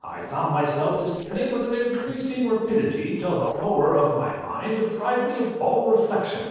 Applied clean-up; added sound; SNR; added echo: neural separator model SepFormer DNS4.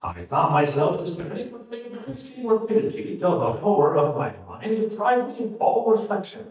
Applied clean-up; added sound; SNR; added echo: neural mask model DeepFilterNet 3.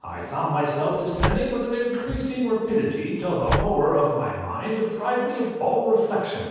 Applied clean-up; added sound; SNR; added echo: none; Slam; 7 dB; reverberation time 1.2 s.